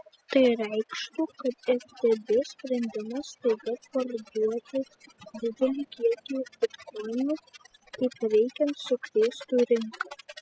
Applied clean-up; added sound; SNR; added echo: classical method spectral subtraction.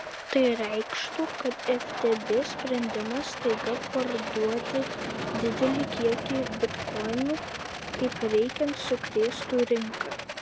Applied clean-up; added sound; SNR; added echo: none; Aircraft + Rattle; 6 dB; none.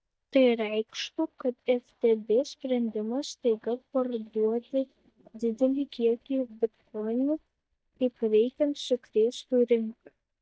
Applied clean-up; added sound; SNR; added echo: neural mask model DeepFilterNet 3.